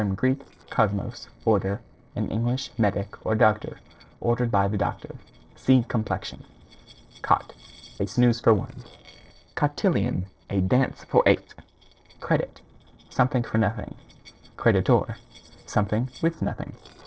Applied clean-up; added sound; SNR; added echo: neural separator model SepFormer DNS4.